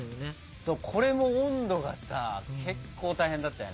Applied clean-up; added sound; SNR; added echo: none; none; none; none.